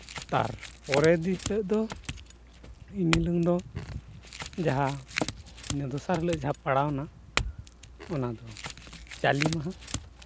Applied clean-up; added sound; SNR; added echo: none; Chink, clink / Domestic sounds, home sounds; 8 dB; none.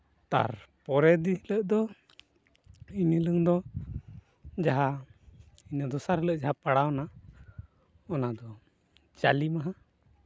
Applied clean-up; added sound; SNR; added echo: none; none; none; none.